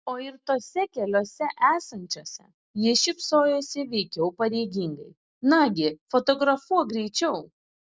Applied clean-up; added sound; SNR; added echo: none; none; none; none.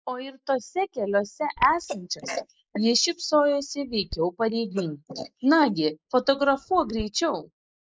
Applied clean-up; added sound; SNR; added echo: neural mask model Resemble Enhance denoiser.